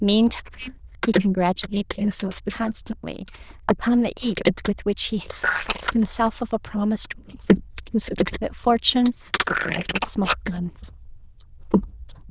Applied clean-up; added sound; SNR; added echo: neural diffusion model UNIVERSE++.